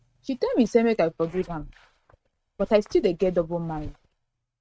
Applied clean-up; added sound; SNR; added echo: neural mask model RNNoise.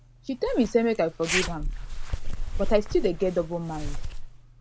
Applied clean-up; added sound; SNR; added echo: none; Zipper (clothing); 2 dB; none.